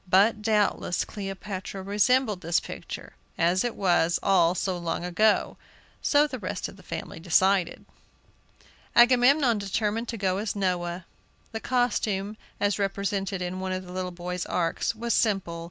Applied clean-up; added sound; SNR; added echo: none; none; none; none.